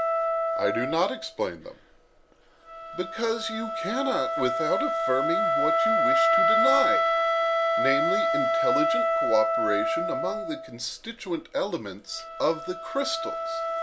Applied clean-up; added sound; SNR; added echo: none; Wind instrument, woodwind instrument; -4 dB; none.